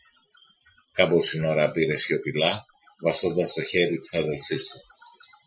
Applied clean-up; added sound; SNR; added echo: classical method Wiener filter.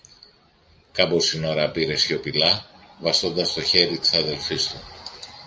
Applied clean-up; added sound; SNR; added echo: none; none; none; none.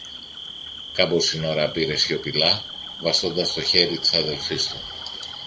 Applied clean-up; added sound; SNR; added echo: none; Cricket; 12 dB; none.